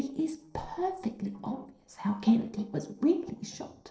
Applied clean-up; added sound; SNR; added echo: neural separator model SepFormer DNS4.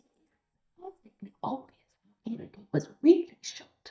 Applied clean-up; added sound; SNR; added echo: neural mask model DeepFilterNet 3.